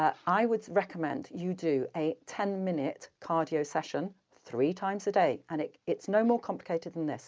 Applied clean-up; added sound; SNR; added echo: none; none; none; none.